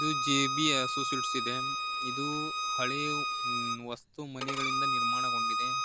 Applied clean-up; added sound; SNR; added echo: none; Bowed string instrument; -4 dB; none.